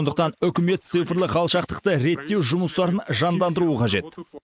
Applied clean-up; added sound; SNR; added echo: neural mask model Resemble Enhance denoiser.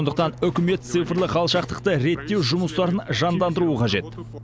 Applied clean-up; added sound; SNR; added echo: none; Fixed-wing aircraft, airplane + Train; 16 dB; none.